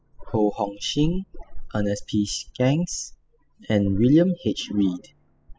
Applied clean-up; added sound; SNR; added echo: classical method spectral subtraction.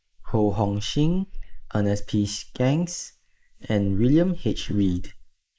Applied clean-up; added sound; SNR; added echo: neural mask model Resemble Enhance denoiser.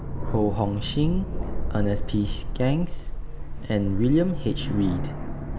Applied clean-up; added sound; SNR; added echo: none; Aircraft; 1 dB; none.